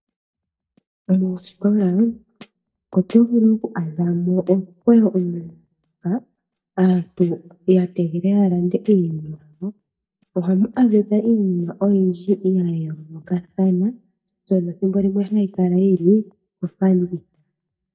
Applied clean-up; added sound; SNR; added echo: neural mask model DeepFilterNet 3.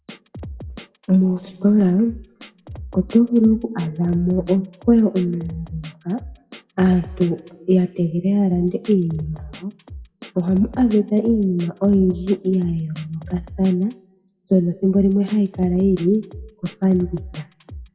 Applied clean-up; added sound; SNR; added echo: classical method WPE with log-MMSE.